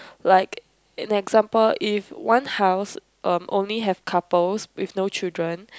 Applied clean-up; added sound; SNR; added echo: none; none; none; none.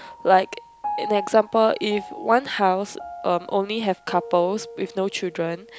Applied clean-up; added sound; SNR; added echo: none; Piano; 14 dB; none.